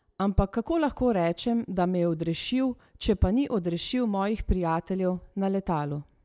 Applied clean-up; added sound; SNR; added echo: none; none; none; none.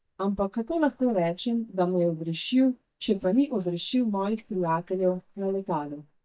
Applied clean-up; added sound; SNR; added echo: neural mask model DeepFilterNet 3.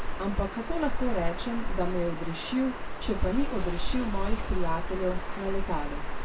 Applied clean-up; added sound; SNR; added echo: none; Water; -3 dB; reverberation time 0.2 s.